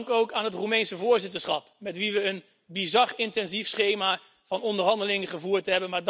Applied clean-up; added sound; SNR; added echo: none; none; none; none.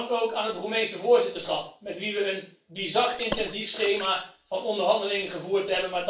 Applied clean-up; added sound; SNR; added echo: none; Water / Splash, splatter; 12 dB; reverberation time 0.3 s.